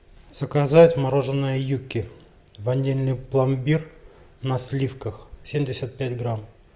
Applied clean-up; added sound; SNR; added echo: none; none; none; none.